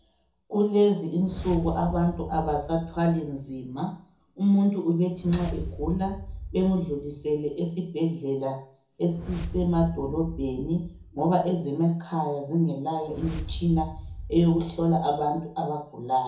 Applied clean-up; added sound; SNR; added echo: none; Whoosh, swoosh, swish; 13 dB; reverberation time 0.6 s.